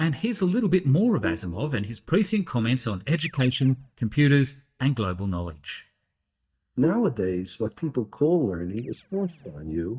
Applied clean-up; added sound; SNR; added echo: neural mask model DeepFilterNet 3.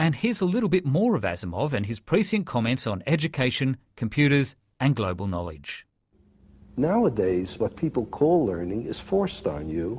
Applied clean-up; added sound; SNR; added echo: none; none; none; none.